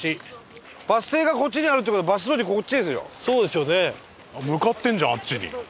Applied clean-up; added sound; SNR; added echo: none; none; none; none.